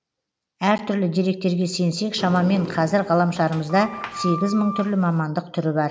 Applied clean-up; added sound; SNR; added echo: none; Sliding door; 11 dB; none.